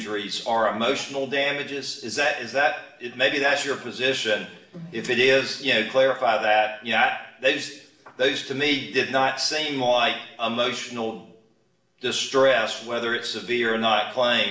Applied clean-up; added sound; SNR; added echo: none; none; none; reverberation time 0.7 s.